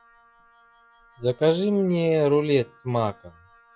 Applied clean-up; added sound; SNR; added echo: classical method log-MMSE.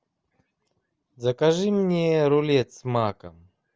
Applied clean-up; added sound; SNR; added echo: none; none; none; none.